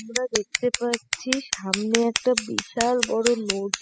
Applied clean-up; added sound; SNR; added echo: classical method spectral subtraction.